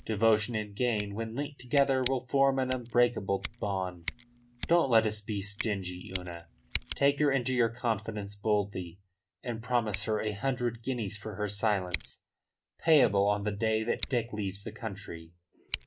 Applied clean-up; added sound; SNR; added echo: none; Scissors; 16 dB; none.